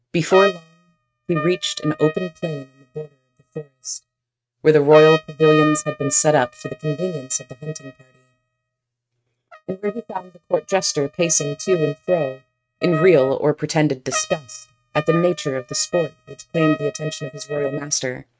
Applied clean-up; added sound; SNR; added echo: neural mask model RNNoise.